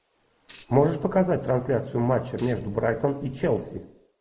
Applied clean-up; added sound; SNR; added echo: neural mask model Resemble Enhance denoiser.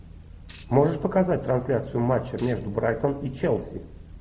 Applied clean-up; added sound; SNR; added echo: none; Tambourine; 12 dB; none.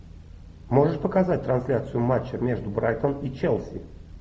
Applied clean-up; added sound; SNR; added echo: none; none; none; none.